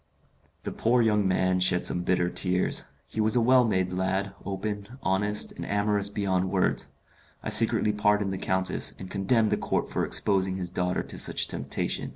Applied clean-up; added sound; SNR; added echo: none; Organ; 15 dB; none.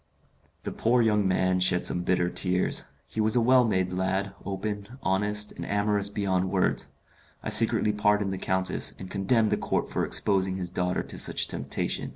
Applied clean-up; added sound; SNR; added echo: none; none; none; none.